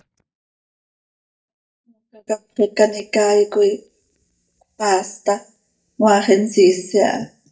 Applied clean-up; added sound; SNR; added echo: neural mask model DeepFilterNet 3.